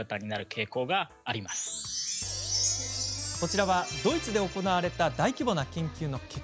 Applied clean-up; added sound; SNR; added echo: none; Chime; 4 dB; none.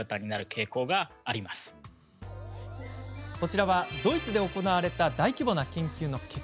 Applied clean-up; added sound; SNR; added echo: none; none; none; none.